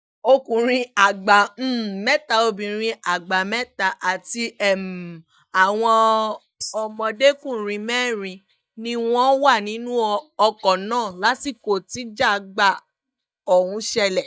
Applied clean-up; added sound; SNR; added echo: neural mask model DeepFilterNet 3.